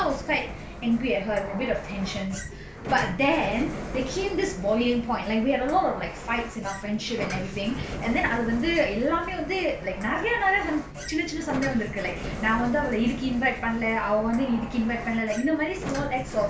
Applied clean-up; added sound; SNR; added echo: none; Sliding door; 10 dB; none.